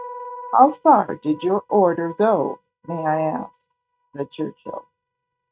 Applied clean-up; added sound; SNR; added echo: neural mask model RNNoise.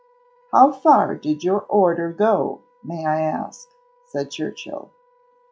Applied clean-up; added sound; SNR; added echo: classical method log-MMSE.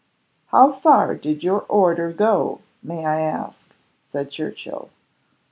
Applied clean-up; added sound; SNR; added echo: none; none; none; none.